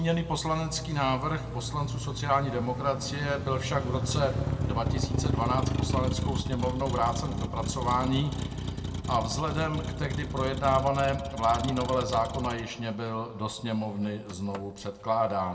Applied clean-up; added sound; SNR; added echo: none; Motor vehicle (road); 3 dB; reverberation time 1.2 s.